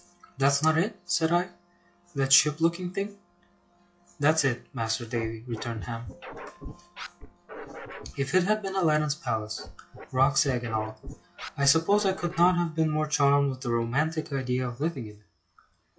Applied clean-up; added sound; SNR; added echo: classical method log-MMSE.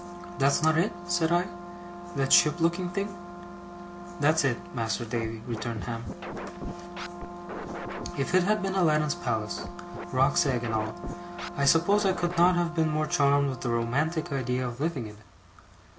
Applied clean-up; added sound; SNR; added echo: none; Brass instrument + Scratching (performance technique); 11 dB; none.